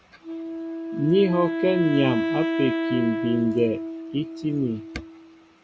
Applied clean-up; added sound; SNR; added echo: none; Wind instrument, woodwind instrument; 4 dB; none.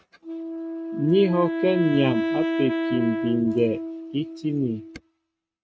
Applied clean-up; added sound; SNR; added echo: neural mask model RNNoise.